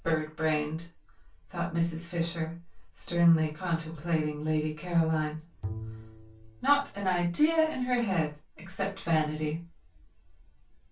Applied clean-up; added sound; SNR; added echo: none; Bowed string instrument; 13 dB; reverberation time 0.2 s.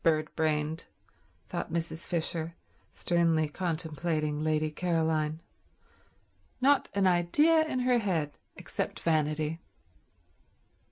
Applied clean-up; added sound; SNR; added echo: none; none; none; none.